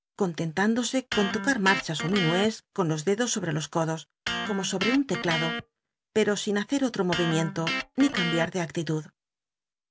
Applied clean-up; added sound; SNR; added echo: none; Electric guitar; 7 dB; none.